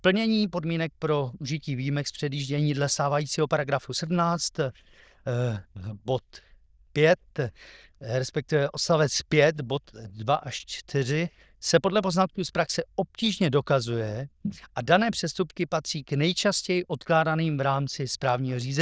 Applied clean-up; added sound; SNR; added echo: neural diffusion model UNIVERSE++.